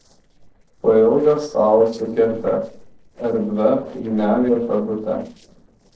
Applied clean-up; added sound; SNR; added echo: neural separator model SepFormer DNS4.